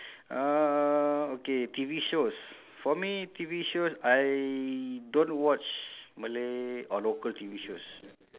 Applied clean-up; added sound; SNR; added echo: none; none; none; none.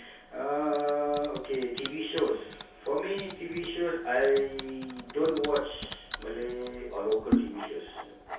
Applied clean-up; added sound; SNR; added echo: none; Typing; 8 dB; reverberation time 0.6 s.